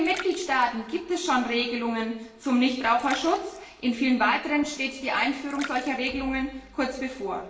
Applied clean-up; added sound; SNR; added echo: none; Splash, splatter; 18 dB; reverberation time 0.8 s.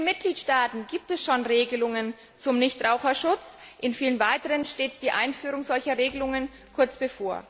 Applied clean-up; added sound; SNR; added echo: none; none; none; none.